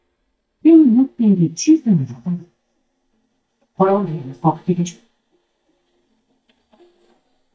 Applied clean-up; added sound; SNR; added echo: neural mask model DeepFilterNet 3.